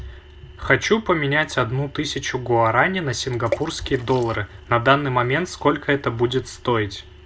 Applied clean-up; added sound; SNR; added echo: none; Water / Splash, splatter; 14 dB; none.